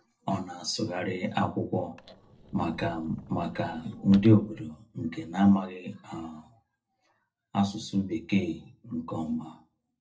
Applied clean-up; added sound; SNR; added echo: neural separator model SepFormer DNS4.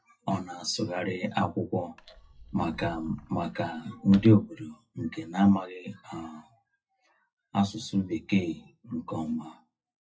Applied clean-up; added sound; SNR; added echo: classical method WPE with log-MMSE.